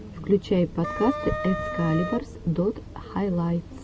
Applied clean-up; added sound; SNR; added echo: none; Wind instrument, woodwind instrument; 6 dB; none.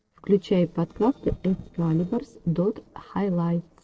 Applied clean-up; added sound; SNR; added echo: neural separator model SepFormer DNS4.